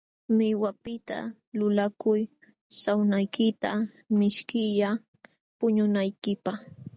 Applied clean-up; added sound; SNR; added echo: none; none; none; none.